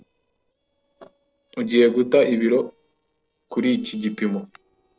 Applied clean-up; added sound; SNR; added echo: neural separator model SepFormer DNS4.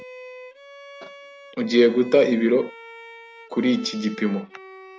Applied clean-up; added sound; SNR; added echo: none; Bowed string instrument; 18 dB; none.